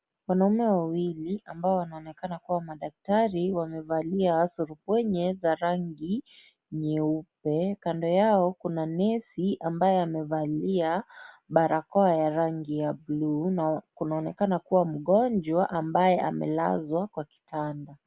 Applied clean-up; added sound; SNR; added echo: none; none; none; none.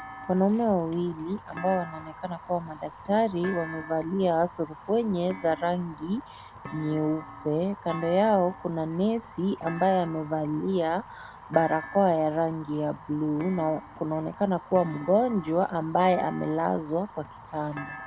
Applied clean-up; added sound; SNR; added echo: none; Fire + Thump, thud; 15 dB; none.